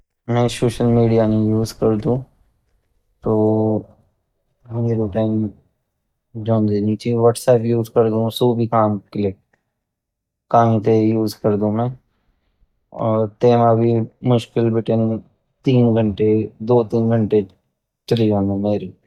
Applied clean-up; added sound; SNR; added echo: neural mask model DeepFilterNet 3.